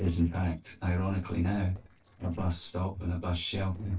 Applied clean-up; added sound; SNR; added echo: neural separator model SepFormer DNS4.